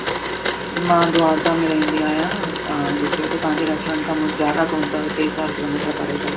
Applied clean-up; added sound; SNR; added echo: none; Domestic sounds, home sounds; 2 dB; reverberation time 2.6 s.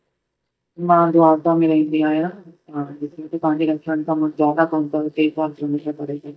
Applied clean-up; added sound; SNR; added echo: neural mask model DeepFilterNet 3.